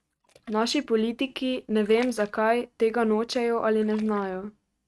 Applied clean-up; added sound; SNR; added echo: neural mask model RNNoise.